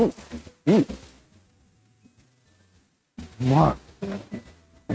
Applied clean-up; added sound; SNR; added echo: neural mask model RNNoise.